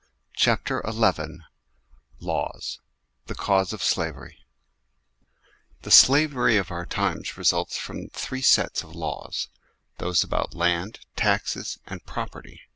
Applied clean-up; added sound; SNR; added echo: none; none; none; none.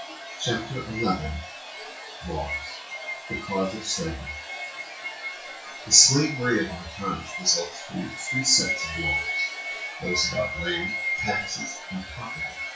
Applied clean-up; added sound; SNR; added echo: classical method WPE with log-MMSE.